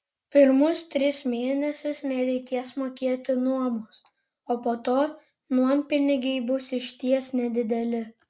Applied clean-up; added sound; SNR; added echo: none; none; none; none.